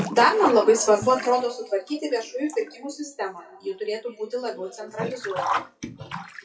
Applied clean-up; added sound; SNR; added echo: classical method WPE with log-MMSE.